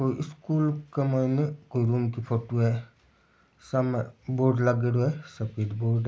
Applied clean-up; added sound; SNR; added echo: none; none; none; none.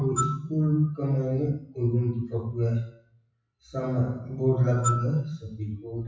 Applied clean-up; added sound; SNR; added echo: classical method WPE with log-MMSE.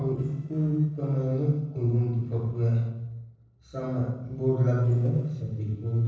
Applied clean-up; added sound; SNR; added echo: neural separator model SepFormer DNS4.